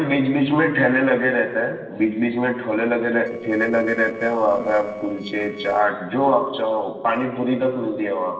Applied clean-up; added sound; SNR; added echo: neural separator model SepFormer DNS4.